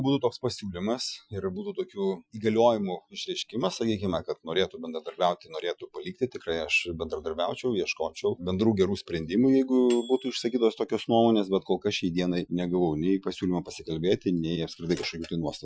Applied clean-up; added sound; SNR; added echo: classical method Wiener filter.